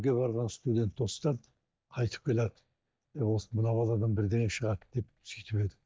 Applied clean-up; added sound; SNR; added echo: neural mask model DeepFilterNet 3.